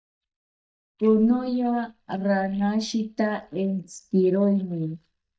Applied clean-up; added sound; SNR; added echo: neural mask model DeepFilterNet 3.